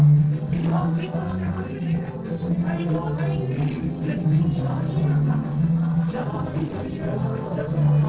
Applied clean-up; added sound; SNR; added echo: neural separator model SepFormer DNS4.